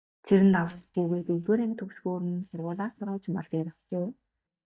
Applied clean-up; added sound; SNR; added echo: neural mask model DeepFilterNet 3.